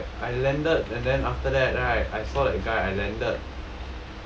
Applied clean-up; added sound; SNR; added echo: none; none; none; none.